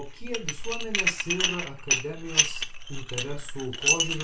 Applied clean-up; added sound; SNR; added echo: none; Dishes, pots, and pans; -3 dB; reverberation time 0.2 s.